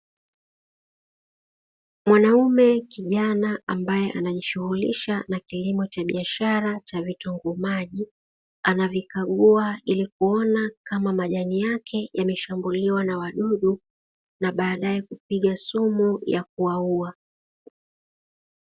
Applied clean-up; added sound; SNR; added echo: none; none; none; none.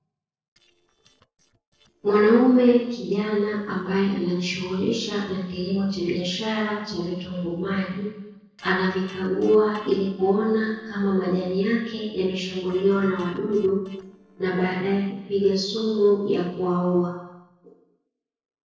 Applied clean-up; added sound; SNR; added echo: neural separator model SepFormer DNS4.